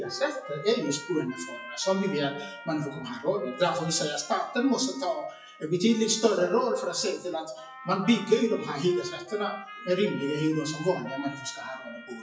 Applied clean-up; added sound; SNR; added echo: classical method WPE with log-MMSE.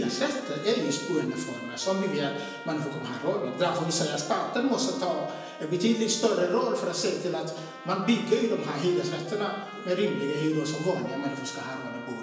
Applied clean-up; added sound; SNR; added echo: none; Trumpet; 15 dB; reverberation time 1.0 s.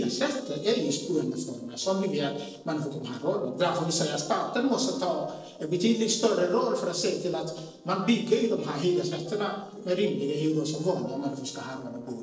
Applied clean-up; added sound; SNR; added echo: neural separator model SepFormer DNS4.